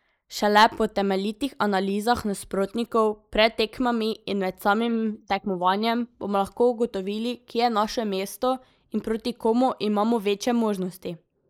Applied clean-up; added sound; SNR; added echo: neural mask model Resemble Enhance denoiser.